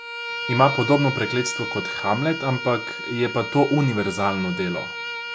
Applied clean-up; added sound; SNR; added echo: none; Bowed string instrument; 7 dB; none.